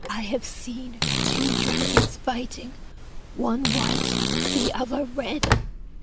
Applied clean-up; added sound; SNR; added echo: none; Fart + Telephone; -3 dB; none.